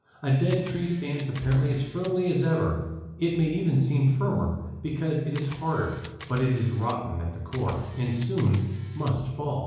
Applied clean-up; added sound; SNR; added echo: none; Camera; 19 dB; reverberation time 1.0 s.